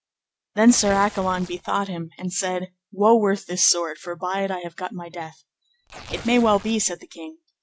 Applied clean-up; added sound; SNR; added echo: none; Tearing; 17 dB; none.